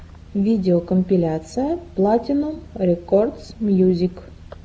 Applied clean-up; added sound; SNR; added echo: none; none; none; none.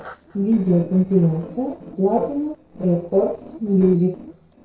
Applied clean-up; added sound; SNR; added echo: neural separator model SepFormer DNS4.